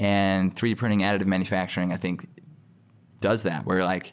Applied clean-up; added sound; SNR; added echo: none; none; none; none.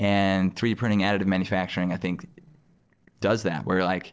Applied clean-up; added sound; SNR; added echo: neural separator model SepFormer DNS4.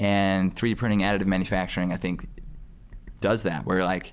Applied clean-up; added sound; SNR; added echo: none; Bird; 16 dB; none.